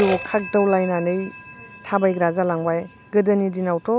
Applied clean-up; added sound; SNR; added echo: none; Telephone; 15 dB; none.